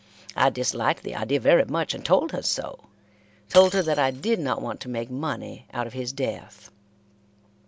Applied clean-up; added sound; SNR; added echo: none; Shatter; 19 dB; none.